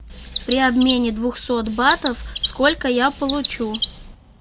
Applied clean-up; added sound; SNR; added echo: none; Chirp, tweet; 9 dB; none.